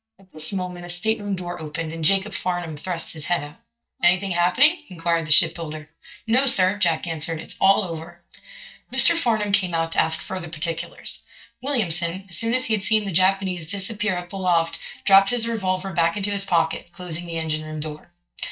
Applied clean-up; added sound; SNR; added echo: neural mask model DeepFilterNet 3.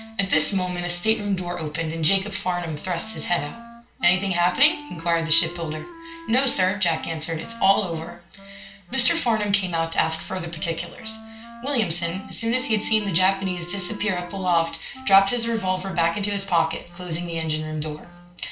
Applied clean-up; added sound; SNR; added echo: none; Wind instrument, woodwind instrument; 17 dB; reverberation time 0.4 s.